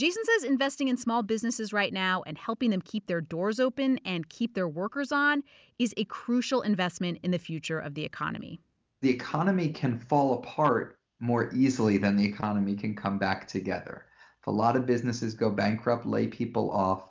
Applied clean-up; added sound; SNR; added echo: none; none; none; none.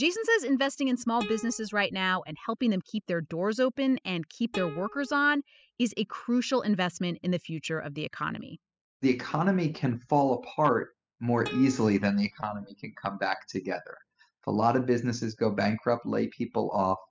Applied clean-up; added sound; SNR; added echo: classical method spectral subtraction.